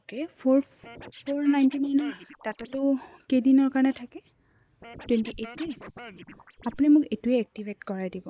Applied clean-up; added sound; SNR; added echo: neural mask model Resemble Enhance denoiser.